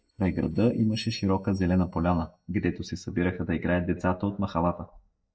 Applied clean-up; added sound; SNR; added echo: neural mask model DeepFilterNet 3.